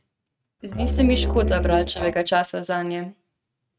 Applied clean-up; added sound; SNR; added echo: neural mask model RNNoise.